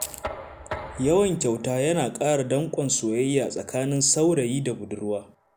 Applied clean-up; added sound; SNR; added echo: none; Knock; 17 dB; none.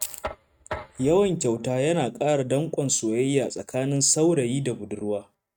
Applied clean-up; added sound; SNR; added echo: neural mask model RNNoise.